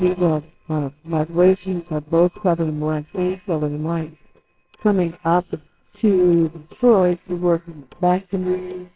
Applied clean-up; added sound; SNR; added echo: neural separator model SepFormer WHAMR!.